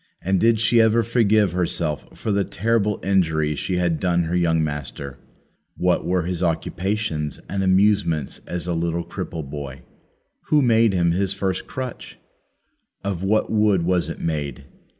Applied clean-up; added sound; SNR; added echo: none; none; none; none.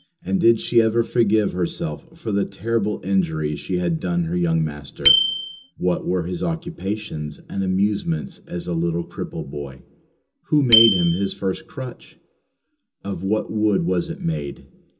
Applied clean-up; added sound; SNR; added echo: none; Bicycle bell; 7 dB; reverberation time 0.2 s.